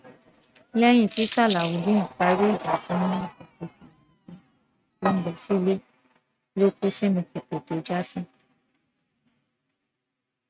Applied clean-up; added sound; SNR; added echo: neural mask model RNNoise.